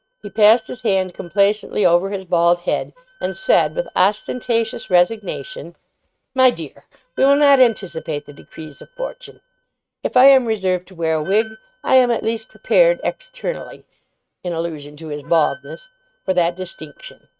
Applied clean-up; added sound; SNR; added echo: neural mask model RNNoise.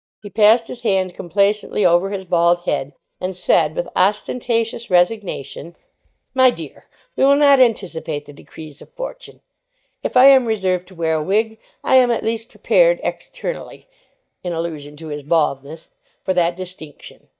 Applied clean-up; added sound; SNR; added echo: neural mask model DeepFilterNet 3.